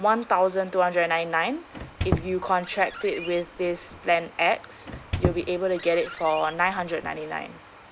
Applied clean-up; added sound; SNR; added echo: none; Squeak; 8 dB; none.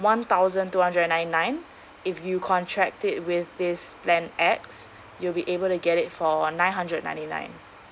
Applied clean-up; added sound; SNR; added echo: none; none; none; none.